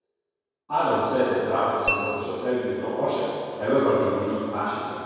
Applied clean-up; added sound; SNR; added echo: none; Tap / Glass; 7 dB; reverberation time 2.2 s.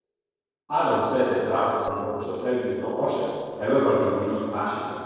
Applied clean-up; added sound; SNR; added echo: neural separator model SepFormer DNS4.